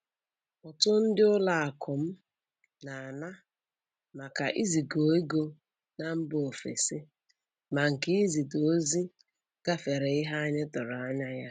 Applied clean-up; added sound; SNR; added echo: none; none; none; none.